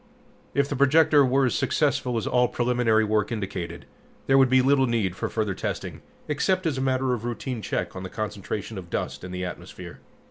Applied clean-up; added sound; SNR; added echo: none; none; none; none.